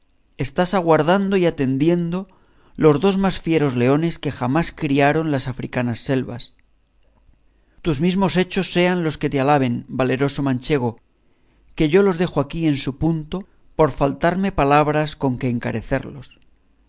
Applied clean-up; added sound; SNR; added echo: none; none; none; none.